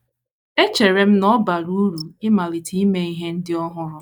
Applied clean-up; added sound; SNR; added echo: neural mask model DeepFilterNet 3.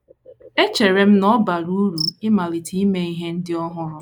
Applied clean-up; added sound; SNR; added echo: neural mask model Resemble Enhance denoiser.